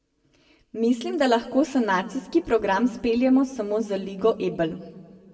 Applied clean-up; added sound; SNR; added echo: none; none; none; reverberation time 1.2 s.